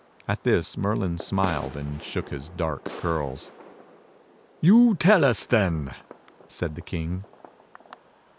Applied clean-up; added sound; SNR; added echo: none; Fireworks; 19 dB; none.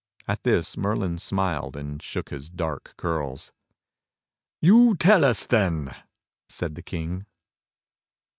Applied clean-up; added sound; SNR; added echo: none; none; none; none.